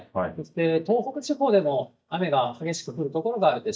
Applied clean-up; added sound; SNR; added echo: neural mask model DeepFilterNet 3.